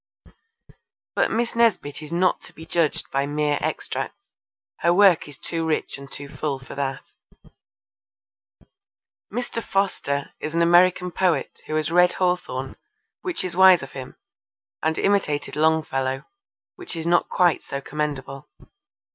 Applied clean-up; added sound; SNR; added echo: none; none; none; none.